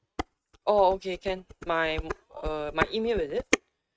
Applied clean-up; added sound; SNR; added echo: neural mask model RNNoise.